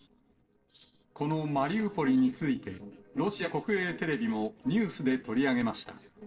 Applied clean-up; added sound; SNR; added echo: neural separator model SepFormer DNS4.